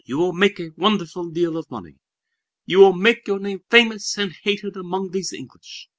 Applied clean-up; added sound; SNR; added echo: none; none; none; none.